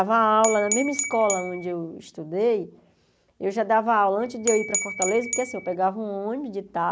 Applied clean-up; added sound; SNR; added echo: none; Glass / Bell; 5 dB; none.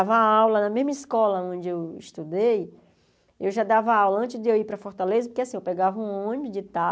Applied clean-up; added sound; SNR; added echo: none; none; none; none.